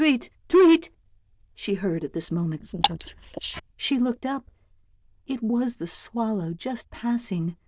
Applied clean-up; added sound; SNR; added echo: neural diffusion model UNIVERSE++.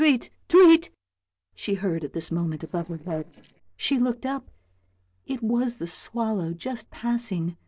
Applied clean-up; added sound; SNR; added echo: neural separator model SepFormer DNS4.